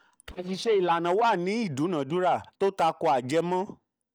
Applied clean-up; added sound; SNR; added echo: neural mask model DeepFilterNet 3.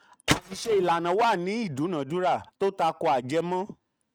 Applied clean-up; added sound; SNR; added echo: neural mask model RNNoise.